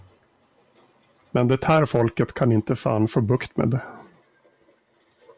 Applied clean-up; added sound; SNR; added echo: none; none; none; none.